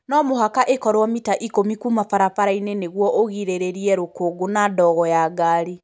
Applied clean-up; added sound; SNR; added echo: none; none; none; none.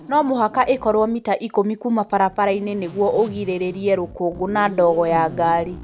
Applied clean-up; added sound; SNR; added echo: none; Zipper (clothing); 18 dB; none.